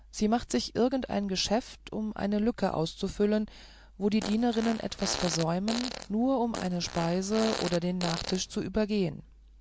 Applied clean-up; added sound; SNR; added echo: none; Fart; 9 dB; none.